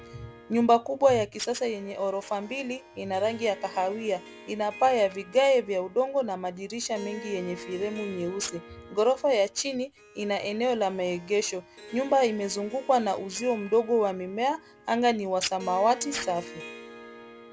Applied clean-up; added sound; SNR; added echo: none; Harp; 18 dB; none.